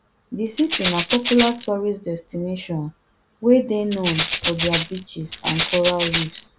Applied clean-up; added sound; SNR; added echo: none; Rattle (instrument); 3 dB; none.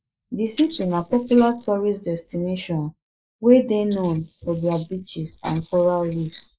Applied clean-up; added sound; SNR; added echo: neural mask model Resemble Enhance denoiser.